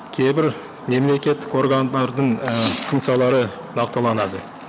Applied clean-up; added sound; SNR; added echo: none; Chirp, tweet; 13 dB; none.